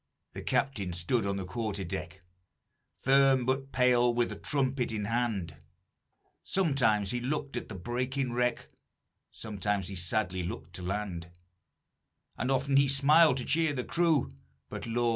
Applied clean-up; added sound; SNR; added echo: none; none; none; none.